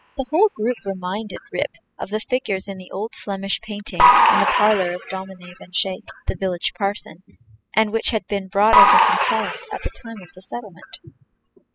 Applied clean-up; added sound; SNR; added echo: classical method spectral subtraction.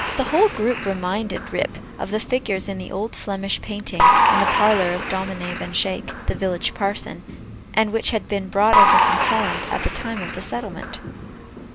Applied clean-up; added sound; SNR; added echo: none; Applause / Crowd; 0 dB; none.